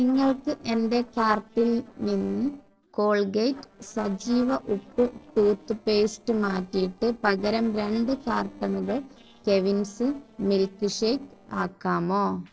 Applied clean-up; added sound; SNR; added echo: neural separator model SepFormer DNS4.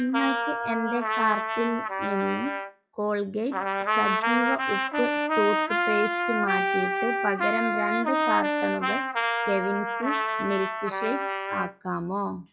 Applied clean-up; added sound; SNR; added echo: classical method log-MMSE.